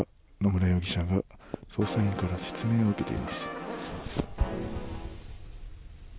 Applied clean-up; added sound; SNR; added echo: none; Brass instrument; 7 dB; none.